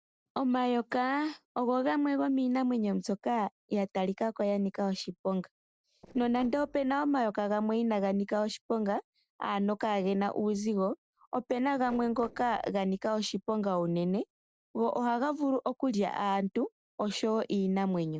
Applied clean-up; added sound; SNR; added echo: neural separator model SepFormer DNS4.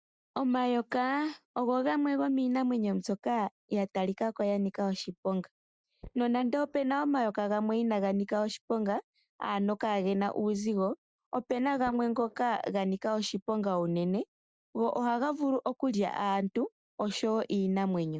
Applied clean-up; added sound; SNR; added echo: neural mask model DeepFilterNet 3.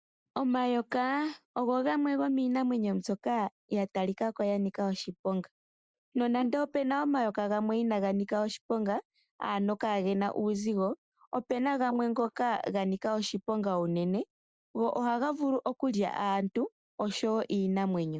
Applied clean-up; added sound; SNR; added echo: neural mask model Resemble Enhance denoiser.